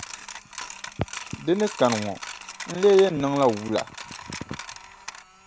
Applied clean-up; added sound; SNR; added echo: none; Coin (dropping); 13 dB; none.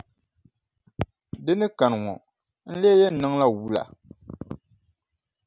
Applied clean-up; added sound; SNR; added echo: none; none; none; none.